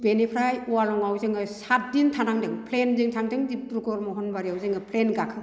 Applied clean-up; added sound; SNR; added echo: none; none; none; none.